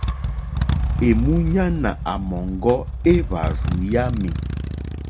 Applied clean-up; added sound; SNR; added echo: none; Motorcycle; 1 dB; none.